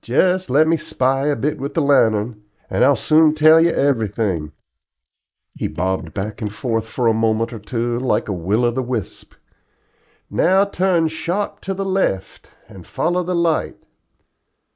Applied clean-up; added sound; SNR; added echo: neural mask model Resemble Enhance denoiser.